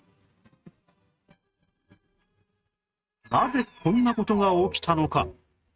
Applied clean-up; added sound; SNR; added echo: neural mask model RNNoise.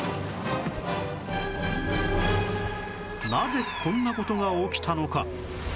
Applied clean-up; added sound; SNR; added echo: none; Whoosh, swoosh, swish; 14 dB; none.